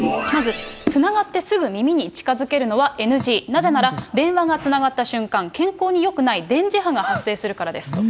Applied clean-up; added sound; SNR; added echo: none; Drip; 16 dB; none.